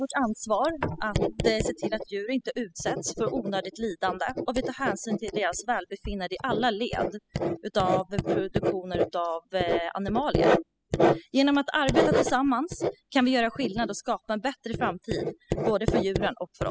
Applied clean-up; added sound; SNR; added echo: classical method spectral subtraction.